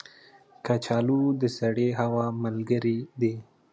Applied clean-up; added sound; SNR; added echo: none; none; none; none.